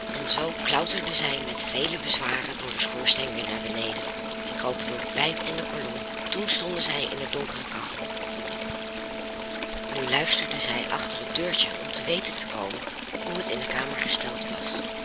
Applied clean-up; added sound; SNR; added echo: none; Stream / Trickle, dribble + Wind instrument, woodwind instrument; 4 dB; none.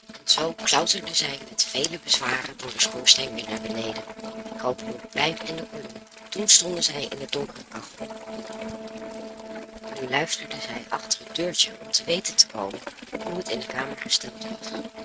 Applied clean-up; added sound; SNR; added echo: neural mask model RNNoise.